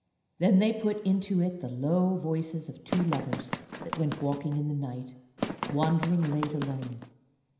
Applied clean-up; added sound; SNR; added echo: none; Run; 7 dB; reverberation time 0.9 s.